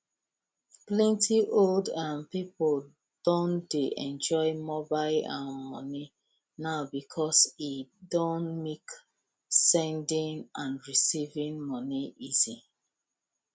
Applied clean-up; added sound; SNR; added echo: none; none; none; none.